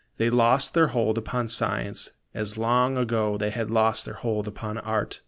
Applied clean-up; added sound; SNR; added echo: none; none; none; none.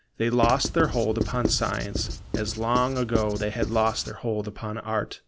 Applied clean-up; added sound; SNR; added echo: none; Writing; 5 dB; none.